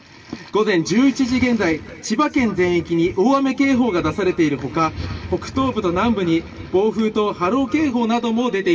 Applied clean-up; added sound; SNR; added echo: none; none; none; reverberation time 2.5 s.